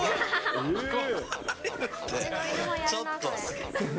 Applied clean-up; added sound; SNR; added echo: none; none; none; none.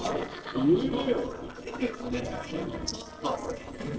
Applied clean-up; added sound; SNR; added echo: neural separator model SepFormer DNS4.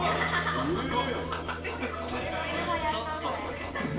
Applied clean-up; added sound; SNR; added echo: none; Guitar; 10 dB; reverberation time 2.1 s.